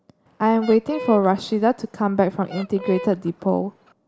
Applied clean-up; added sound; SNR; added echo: none; Fowl; 16 dB; none.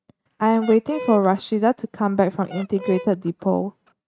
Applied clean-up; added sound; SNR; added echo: neural mask model RNNoise.